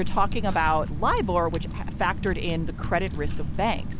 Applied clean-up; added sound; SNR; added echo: none; Typing; 1 dB; none.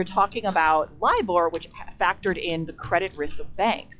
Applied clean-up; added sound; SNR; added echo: classical method log-MMSE.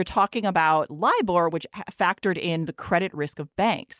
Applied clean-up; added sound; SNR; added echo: none; none; none; none.